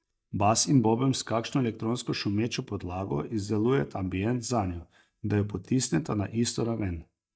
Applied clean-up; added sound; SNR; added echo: neural mask model DeepFilterNet 3.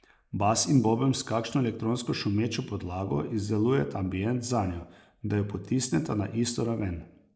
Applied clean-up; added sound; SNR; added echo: neural mask model Resemble Enhance denoiser.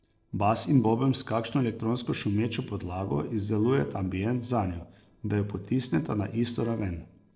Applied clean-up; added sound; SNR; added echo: neural separator model SepFormer DNS4.